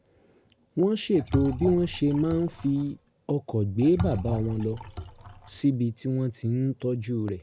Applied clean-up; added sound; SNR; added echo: none; Liquid; 10 dB; none.